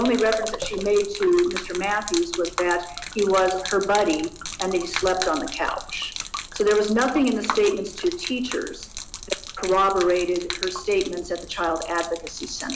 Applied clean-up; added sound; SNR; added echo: none; Gurgling / Liquid; 10 dB; none.